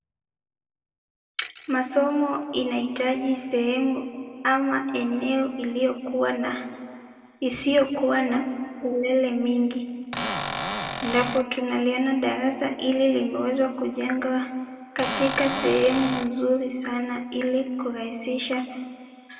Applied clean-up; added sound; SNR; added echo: none; Cupboard open or close / Door; 3 dB; reverberation time 2.0 s.